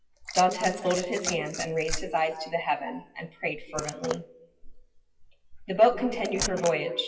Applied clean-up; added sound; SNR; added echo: classical method WPE with log-MMSE.